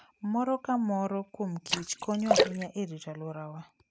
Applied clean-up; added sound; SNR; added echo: neural mask model RNNoise.